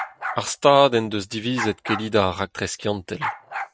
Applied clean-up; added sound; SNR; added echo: neural mask model RNNoise.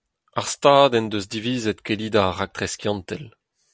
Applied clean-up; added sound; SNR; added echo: none; none; none; none.